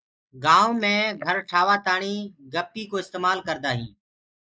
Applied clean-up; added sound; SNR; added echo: neural mask model Resemble Enhance denoiser.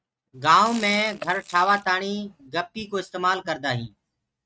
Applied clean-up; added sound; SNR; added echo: neural mask model RNNoise.